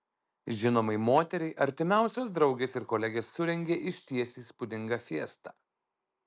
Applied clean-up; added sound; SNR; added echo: none; none; none; none.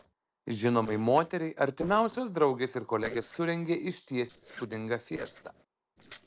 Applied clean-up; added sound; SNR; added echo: neural separator model SepFormer DNS4.